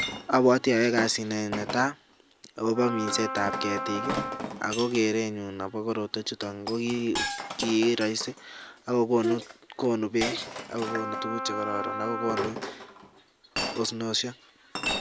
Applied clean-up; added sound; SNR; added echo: none; Wind instrument, woodwind instrument + Chink, clink; 7 dB; none.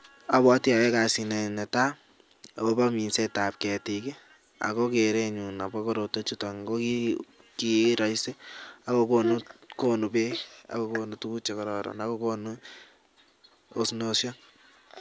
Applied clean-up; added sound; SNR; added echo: none; none; none; none.